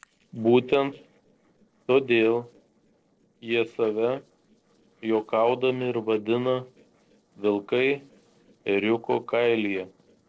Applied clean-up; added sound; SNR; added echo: neural separator model SepFormer DNS4.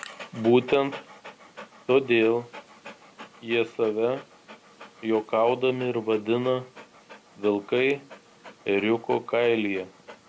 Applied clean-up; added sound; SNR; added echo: none; Dog; 19 dB; none.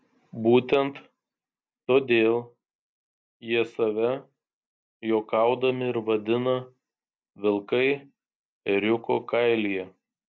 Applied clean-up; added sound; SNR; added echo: none; none; none; none.